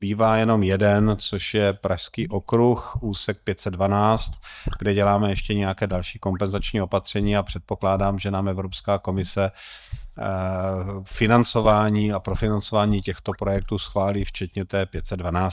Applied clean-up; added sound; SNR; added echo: neural mask model DeepFilterNet 3.